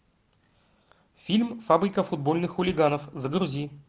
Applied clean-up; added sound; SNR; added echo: none; none; none; none.